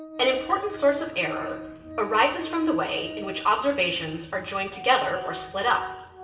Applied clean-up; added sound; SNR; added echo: none; Organ; 14 dB; reverberation time 1.1 s.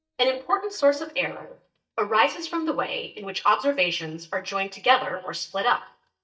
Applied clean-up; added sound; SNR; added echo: neural mask model DeepFilterNet 3.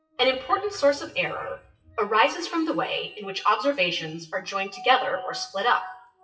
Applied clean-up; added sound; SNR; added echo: classical method WPE with log-MMSE.